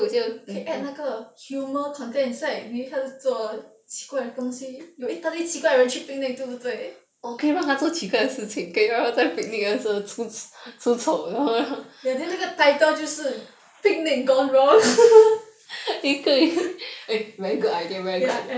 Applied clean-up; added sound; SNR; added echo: none; none; none; none.